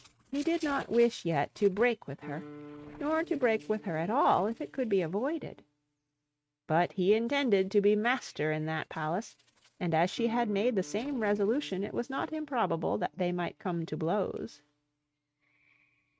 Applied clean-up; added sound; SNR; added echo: neural mask model RNNoise.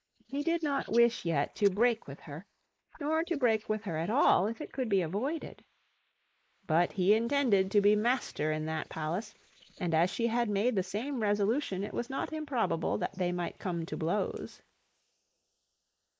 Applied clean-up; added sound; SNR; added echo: neural mask model Resemble Enhance denoiser.